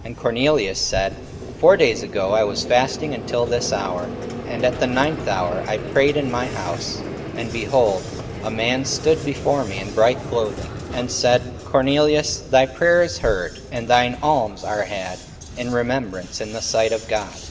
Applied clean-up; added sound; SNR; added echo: none; Vehicle; 11 dB; reverberation time 2.0 s.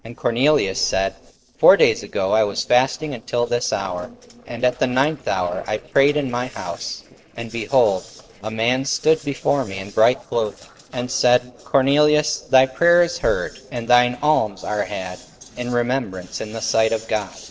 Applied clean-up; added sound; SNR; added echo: neural separator model SepFormer DNS4.